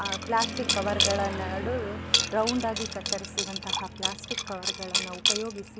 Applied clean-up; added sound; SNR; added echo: none; Liquid; 0 dB; none.